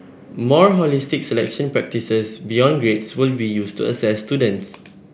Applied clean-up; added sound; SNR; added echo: none; none; none; none.